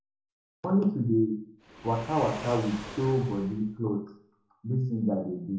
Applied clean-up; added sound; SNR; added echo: none; Waves, surf; 17 dB; reverberation time 0.5 s.